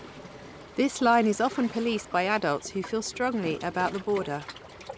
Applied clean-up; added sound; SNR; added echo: none; Waves, surf; 16 dB; none.